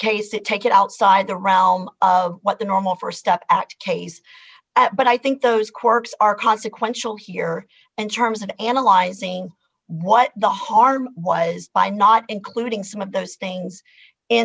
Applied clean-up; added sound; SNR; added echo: none; none; none; none.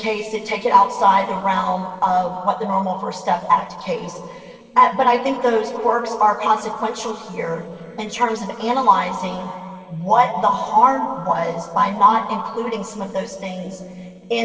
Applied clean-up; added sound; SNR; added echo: neural separator model SepFormer DNS4.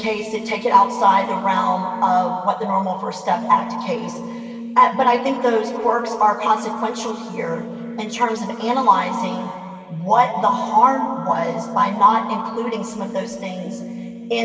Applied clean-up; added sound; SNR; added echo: none; Brass instrument; 12 dB; reverberation time 2.4 s.